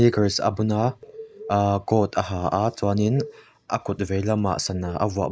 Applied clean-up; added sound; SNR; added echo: neural mask model Resemble Enhance denoiser.